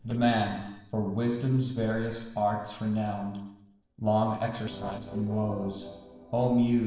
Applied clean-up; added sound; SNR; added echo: neural separator model SepFormer DNS4.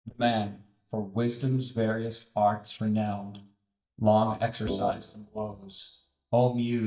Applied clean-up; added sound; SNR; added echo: neural mask model DeepFilterNet 3.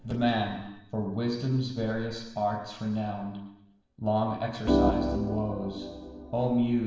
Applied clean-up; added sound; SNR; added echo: none; Organ; -1 dB; reverberation time 1.0 s.